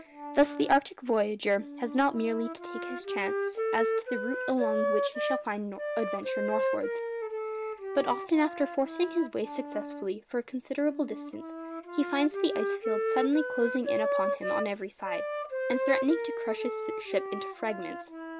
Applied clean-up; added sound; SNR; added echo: none; Wind instrument, woodwind instrument; 2 dB; none.